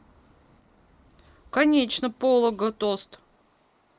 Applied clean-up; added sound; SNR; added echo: neural mask model Resemble Enhance denoiser.